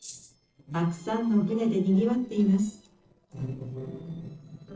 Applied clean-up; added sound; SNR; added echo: neural separator model SepFormer DNS4.